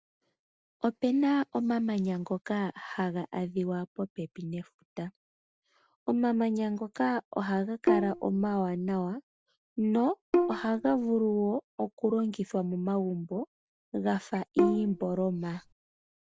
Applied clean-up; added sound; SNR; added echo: none; Bowed string instrument; 1 dB; none.